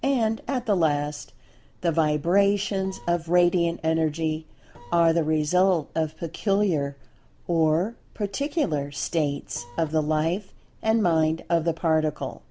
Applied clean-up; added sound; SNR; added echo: none; Printer; 20 dB; none.